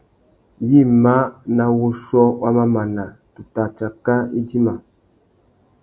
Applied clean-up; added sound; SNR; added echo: none; none; none; none.